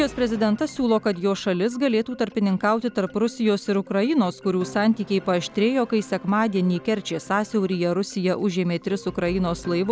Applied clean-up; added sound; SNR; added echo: none; none; none; none.